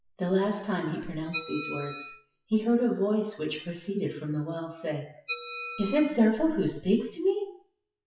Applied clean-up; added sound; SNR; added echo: classical method WPE with log-MMSE.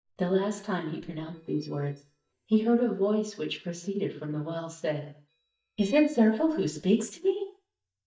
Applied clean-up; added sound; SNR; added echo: neural mask model DeepFilterNet 3.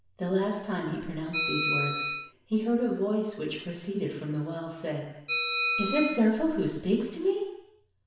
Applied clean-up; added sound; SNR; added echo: none; Bell; 5 dB; reverberation time 0.8 s.